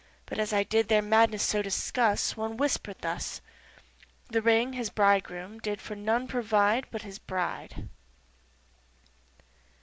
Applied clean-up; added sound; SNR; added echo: none; none; none; none.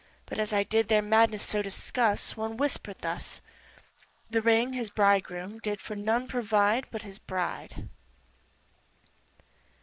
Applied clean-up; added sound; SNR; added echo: neural mask model Resemble Enhance denoiser.